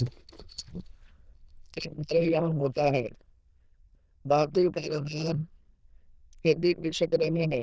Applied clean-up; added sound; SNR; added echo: neural diffusion model UNIVERSE++.